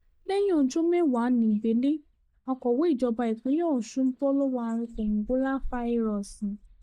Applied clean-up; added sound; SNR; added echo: neural mask model DeepFilterNet 3.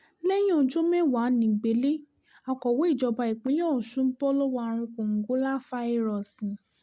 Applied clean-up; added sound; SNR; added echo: none; none; none; none.